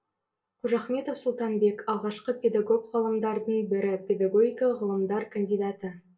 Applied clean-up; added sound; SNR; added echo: none; none; none; reverberation time 0.2 s.